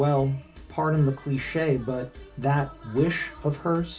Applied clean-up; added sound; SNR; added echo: none; none; none; reverberation time 0.2 s.